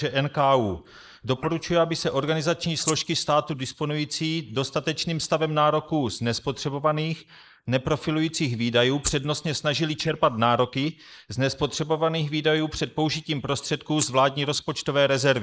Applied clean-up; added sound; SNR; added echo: neural mask model Resemble Enhance denoiser.